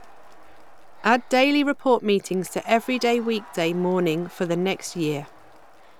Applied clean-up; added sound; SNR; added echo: none; Breathing + Crowd; 19 dB; none.